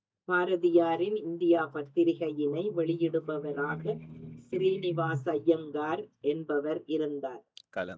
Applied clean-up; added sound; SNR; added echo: neural mask model DeepFilterNet 3.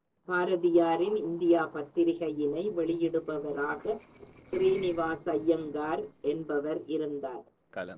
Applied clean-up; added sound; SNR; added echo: neural separator model SepFormer DNS4.